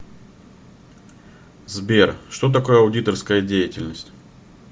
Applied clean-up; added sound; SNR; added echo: none; none; none; none.